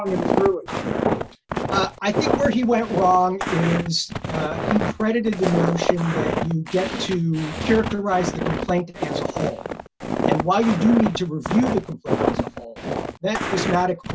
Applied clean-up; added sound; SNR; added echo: none; Walk, footsteps; 3 dB; none.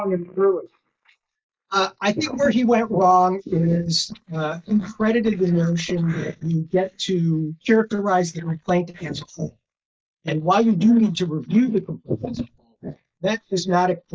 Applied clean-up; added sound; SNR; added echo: neural mask model Resemble Enhance denoiser.